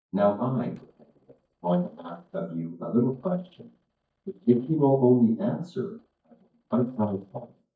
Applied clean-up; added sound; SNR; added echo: neural mask model DeepFilterNet 3.